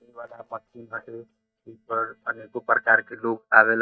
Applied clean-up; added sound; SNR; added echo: neural mask model DeepFilterNet 3.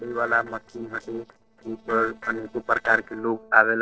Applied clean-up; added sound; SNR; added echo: neural separator model SepFormer DNS4.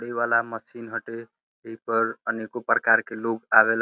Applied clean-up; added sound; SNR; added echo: none; none; none; none.